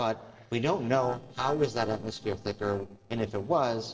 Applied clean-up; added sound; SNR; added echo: neural separator model SepFormer DNS4.